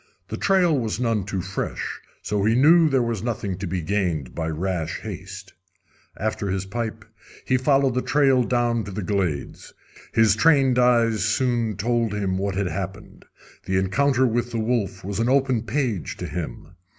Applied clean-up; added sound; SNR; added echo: none; none; none; none.